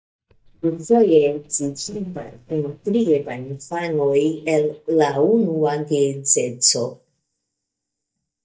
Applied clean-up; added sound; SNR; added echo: neural mask model DeepFilterNet 3.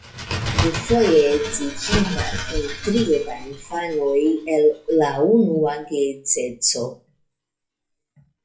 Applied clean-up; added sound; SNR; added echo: classical method WPE with log-MMSE.